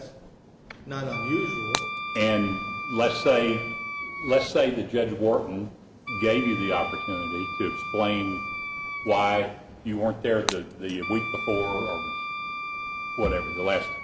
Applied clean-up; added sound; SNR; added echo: none; Wind instrument, woodwind instrument + Shatter; 6 dB; none.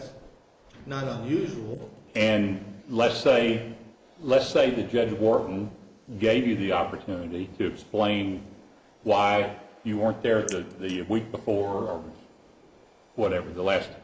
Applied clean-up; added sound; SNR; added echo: neural mask model Resemble Enhance denoiser.